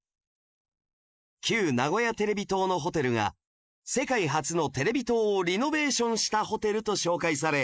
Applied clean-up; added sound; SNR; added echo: neural mask model Resemble Enhance denoiser.